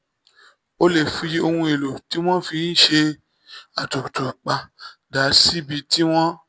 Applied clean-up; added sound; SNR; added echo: none; Dog; 16 dB; none.